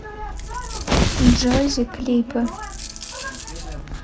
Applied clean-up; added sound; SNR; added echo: none; Coin (dropping); 16 dB; none.